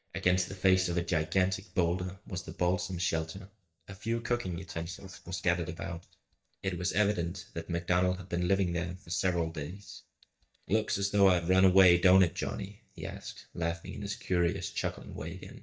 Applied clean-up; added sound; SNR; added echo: neural mask model DeepFilterNet 3.